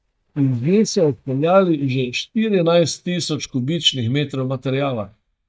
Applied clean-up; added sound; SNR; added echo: neural mask model DeepFilterNet 3.